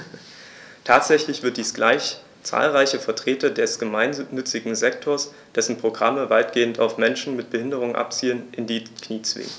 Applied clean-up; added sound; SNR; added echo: none; none; none; none.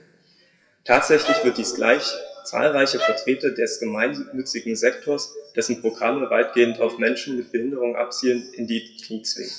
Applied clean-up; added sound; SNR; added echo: classical method WPE with log-MMSE.